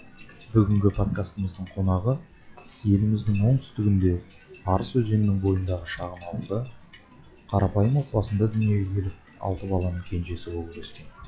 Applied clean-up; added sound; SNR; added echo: classical method log-MMSE.